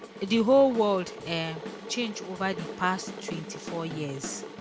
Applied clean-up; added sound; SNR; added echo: none; Boiling / Water + Drum / Drum kit; 12 dB; none.